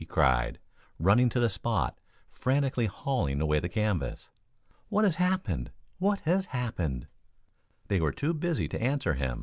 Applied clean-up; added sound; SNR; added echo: none; none; none; none.